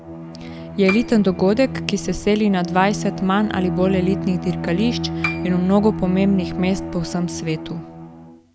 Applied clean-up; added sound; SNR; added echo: none; Piano + Bowed string instrument; 7 dB; none.